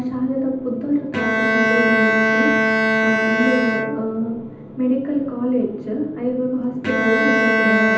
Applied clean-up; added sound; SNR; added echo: none; Bowed string instrument; -2 dB; reverberation time 0.8 s.